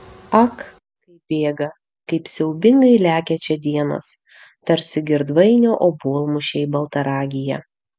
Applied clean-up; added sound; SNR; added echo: none; none; none; none.